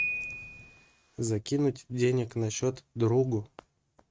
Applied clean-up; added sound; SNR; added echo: neural mask model RNNoise.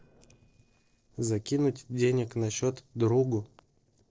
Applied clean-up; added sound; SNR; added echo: neural separator model SepFormer DNS4.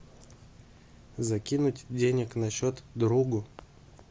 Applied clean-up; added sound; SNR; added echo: none; none; none; none.